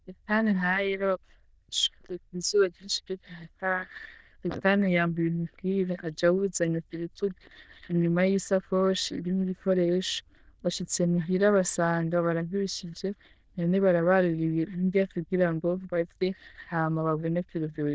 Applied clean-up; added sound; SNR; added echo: neural diffusion model UNIVERSE++.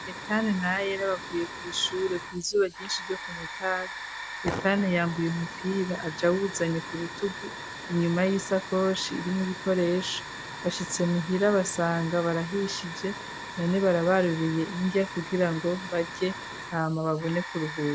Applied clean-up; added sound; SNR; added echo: none; Hiss / Fire; 10 dB; none.